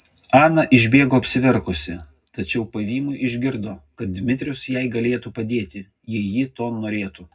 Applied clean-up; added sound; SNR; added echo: none; Chime; 15 dB; reverberation time 0.3 s.